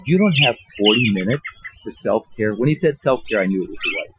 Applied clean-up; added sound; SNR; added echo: classical method Wiener filter.